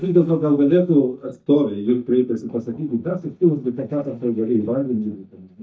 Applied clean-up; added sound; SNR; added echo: neural mask model DeepFilterNet 3.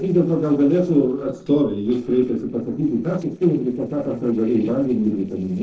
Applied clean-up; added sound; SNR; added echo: neural separator model SepFormer DNS4.